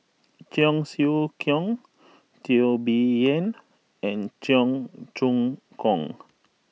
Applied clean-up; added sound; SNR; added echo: none; none; none; none.